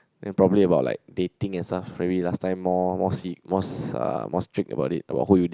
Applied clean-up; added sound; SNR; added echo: none; none; none; none.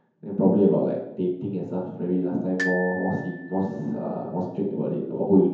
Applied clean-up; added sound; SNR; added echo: none; Glockenspiel; 12 dB; reverberation time 0.9 s.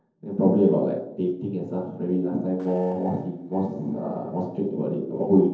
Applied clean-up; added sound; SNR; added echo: neural separator model SepFormer DNS4.